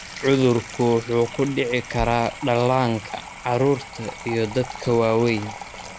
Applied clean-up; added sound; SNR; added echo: none; Sink (filling or washing) / Water tap, faucet; 14 dB; none.